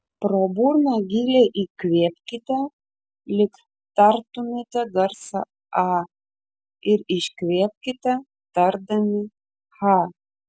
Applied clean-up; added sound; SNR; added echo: none; none; none; none.